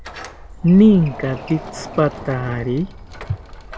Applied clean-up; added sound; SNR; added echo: none; Door; 15 dB; none.